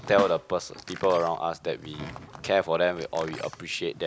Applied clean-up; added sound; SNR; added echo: none; Door + Snare drum; 14 dB; none.